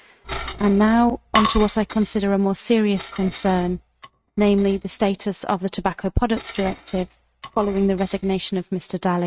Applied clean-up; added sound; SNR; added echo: neural mask model RNNoise.